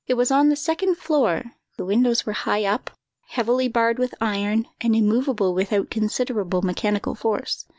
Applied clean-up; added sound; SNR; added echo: none; none; none; none.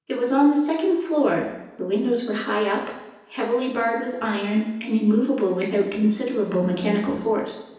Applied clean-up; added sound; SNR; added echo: none; none; none; reverberation time 0.9 s.